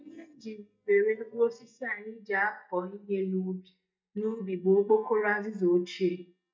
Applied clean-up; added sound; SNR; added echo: neural mask model DeepFilterNet 3.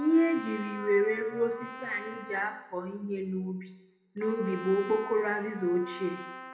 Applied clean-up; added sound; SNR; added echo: none; Trumpet; 14 dB; reverberation time 0.7 s.